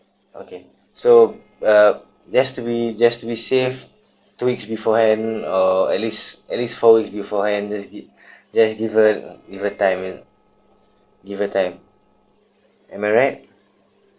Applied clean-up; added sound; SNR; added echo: neural separator model SepFormer DNS4.